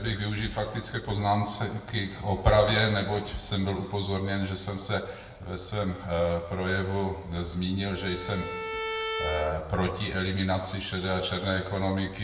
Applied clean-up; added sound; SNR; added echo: none; Bowed string instrument; 7 dB; reverberation time 1.0 s.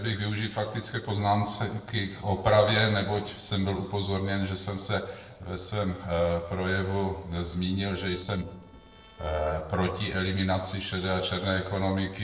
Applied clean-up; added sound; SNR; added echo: neural separator model SepFormer DNS4.